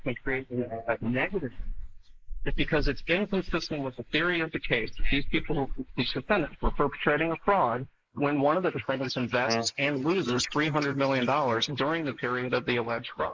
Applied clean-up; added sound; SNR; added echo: neural mask model Resemble Enhance denoiser.